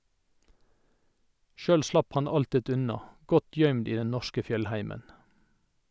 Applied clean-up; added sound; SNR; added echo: none; none; none; none.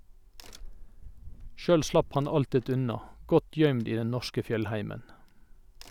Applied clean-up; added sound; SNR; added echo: none; Crack; 17 dB; none.